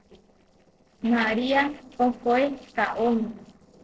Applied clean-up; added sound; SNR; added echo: neural separator model SepFormer DNS4.